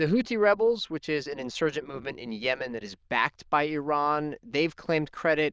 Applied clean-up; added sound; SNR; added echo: neural diffusion model UNIVERSE++.